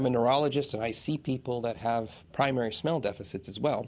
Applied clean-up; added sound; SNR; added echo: none; none; none; none.